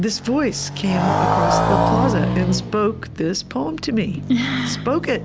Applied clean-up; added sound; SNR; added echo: none; Motorcycle; 0 dB; none.